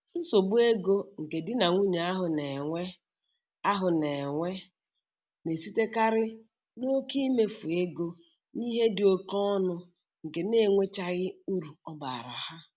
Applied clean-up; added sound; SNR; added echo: none; none; none; none.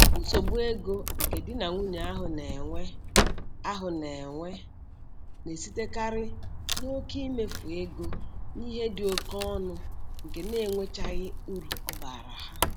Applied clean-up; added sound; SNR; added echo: none; Wood; -5 dB; none.